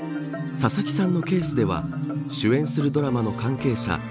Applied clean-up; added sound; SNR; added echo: none; Marimba, xylophone; 5 dB; none.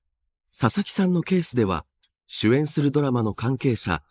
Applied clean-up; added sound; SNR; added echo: neural mask model Resemble Enhance denoiser.